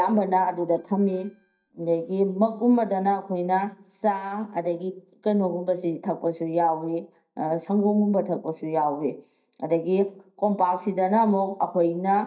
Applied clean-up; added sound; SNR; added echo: neural mask model DeepFilterNet 3.